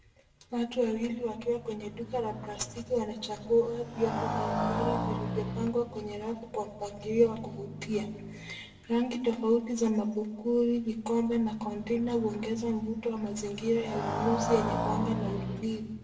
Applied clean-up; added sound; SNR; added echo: none; Motorcycle; 7 dB; reverberation time 0.9 s.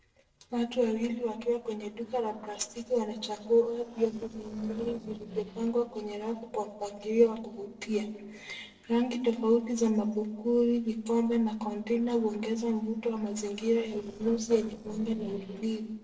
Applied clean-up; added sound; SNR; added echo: neural separator model SepFormer DNS4.